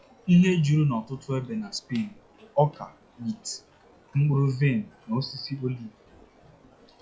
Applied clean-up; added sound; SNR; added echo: classical method log-MMSE.